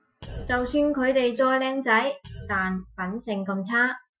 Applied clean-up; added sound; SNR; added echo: classical method Wiener filter.